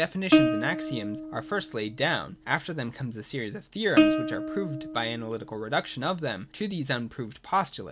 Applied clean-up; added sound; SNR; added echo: none; Plucked string instrument; -1 dB; none.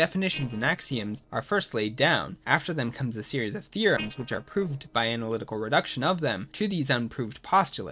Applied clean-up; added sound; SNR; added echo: neural separator model SepFormer DNS4.